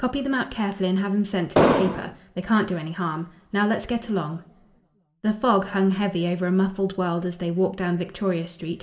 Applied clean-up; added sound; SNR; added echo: none; Explosion; -5 dB; reverberation time 0.8 s.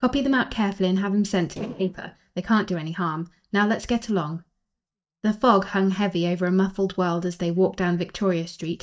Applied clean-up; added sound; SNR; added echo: neural mask model DeepFilterNet 3.